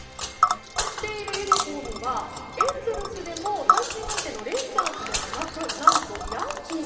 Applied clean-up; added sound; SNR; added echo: none; Tick; -5 dB; reverberation time 2.5 s.